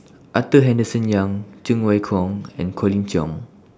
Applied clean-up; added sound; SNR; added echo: none; none; none; none.